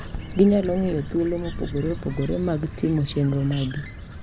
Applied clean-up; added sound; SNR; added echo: none; Bird; 10 dB; none.